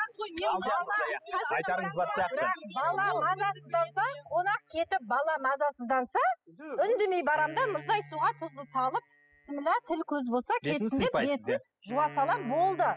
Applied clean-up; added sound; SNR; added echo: classical method spectral subtraction.